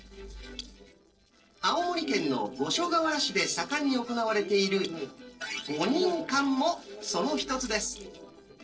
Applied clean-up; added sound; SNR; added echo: neural separator model SepFormer DNS4.